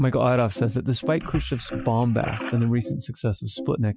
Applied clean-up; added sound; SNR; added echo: classical method Wiener filter.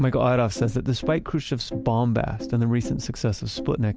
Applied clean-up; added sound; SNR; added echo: none; none; none; none.